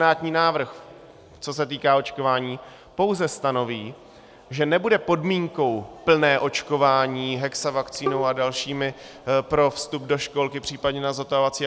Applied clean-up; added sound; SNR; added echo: none; Bowed string instrument; 11 dB; none.